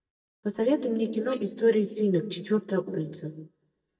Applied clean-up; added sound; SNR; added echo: neural mask model DeepFilterNet 3.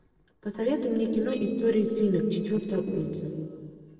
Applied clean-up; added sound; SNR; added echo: neural separator model SepFormer DNS4.